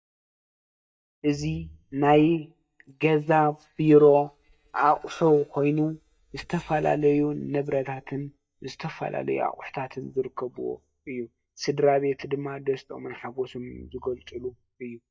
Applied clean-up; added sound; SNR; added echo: neural mask model DeepFilterNet 3.